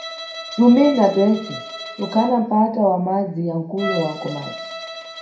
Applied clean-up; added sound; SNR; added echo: none; Bowed string instrument; 14 dB; reverberation time 0.5 s.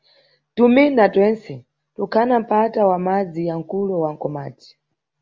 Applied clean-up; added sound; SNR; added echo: none; none; none; none.